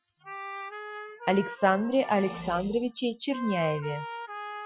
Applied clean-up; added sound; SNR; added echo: classical method Wiener filter.